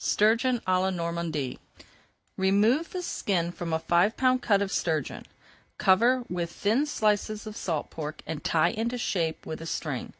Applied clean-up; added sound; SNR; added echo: none; none; none; none.